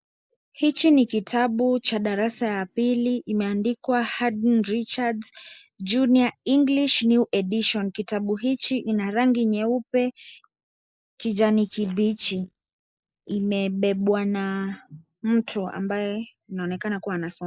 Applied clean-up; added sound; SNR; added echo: neural mask model Resemble Enhance denoiser.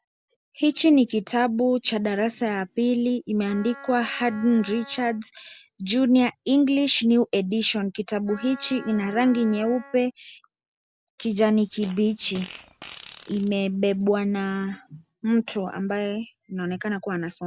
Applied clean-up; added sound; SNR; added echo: none; Wind instrument, woodwind instrument + Fart; 20 dB; none.